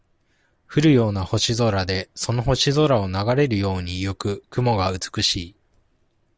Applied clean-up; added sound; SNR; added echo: none; none; none; none.